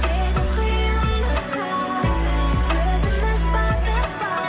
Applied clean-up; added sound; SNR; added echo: none; none; none; none.